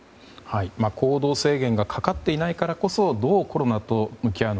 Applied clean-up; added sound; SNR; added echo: none; none; none; none.